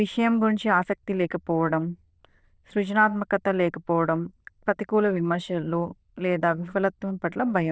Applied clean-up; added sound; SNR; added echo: neural diffusion model UNIVERSE++.